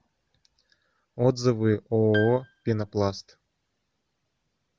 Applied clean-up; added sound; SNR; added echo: none; Piano; 12 dB; none.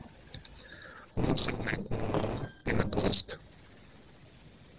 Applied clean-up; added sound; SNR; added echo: neural separator model SepFormer DNS4.